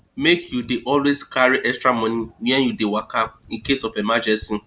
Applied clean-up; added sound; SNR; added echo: none; none; none; none.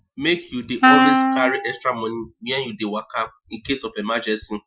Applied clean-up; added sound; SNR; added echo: classical method Wiener filter.